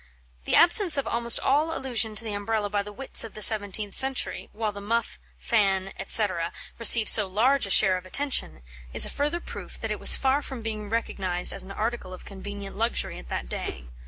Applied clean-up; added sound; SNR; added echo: none; Whoosh, swoosh, swish; 11 dB; none.